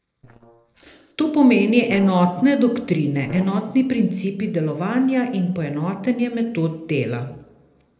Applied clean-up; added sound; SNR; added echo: neural separator model SepFormer DNS4.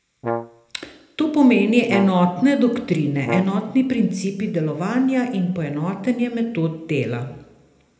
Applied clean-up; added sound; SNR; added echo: none; Brass instrument; 11 dB; reverberation time 0.7 s.